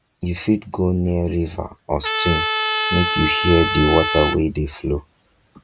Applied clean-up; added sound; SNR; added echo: none; Trumpet; 1 dB; none.